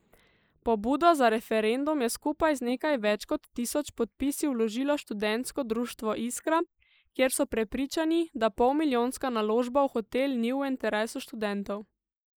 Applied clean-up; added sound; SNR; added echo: neural mask model Resemble Enhance denoiser.